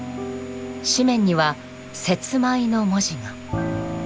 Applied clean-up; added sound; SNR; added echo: none; Domestic sounds, home sounds; 20 dB; none.